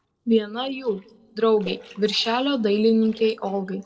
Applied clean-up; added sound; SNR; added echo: neural separator model SepFormer DNS4.